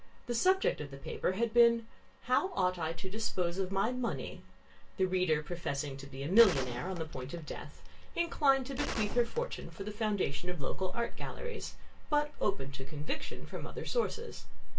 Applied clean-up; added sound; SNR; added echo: none; Gunshot, gunfire; 14 dB; reverberation time 0.2 s.